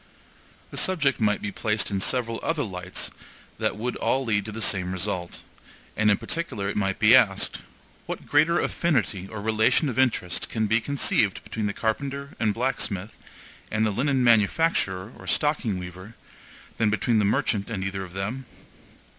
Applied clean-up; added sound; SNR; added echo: none; none; none; none.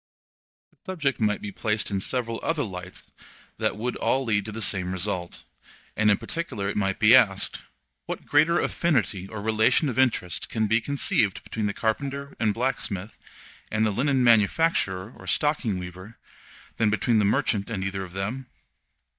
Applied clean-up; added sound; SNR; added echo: neural mask model DeepFilterNet 3.